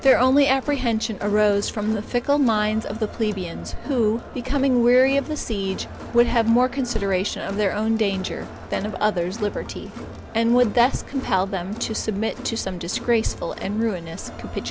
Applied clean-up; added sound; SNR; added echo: none; Crowd; 14 dB; none.